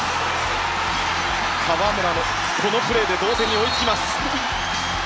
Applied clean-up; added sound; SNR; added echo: none; none; none; none.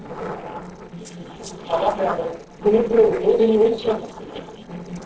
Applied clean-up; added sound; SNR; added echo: neural separator model SepFormer DNS4.